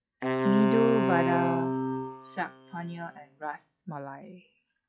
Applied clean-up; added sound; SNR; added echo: classical method log-MMSE.